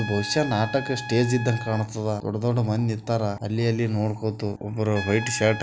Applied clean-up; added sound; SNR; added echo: none; Trumpet; 14 dB; none.